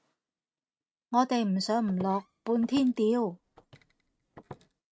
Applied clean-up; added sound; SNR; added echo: neural mask model RNNoise.